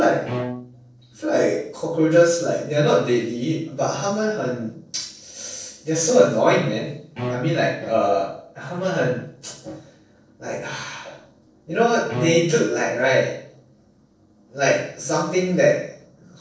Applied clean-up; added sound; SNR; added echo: neural separator model SepFormer DNS4.